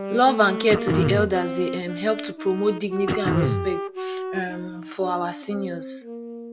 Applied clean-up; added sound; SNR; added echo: none; Wind instrument, woodwind instrument + Cough; 5 dB; none.